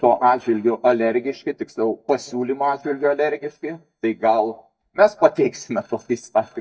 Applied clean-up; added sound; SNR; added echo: neural mask model DeepFilterNet 3.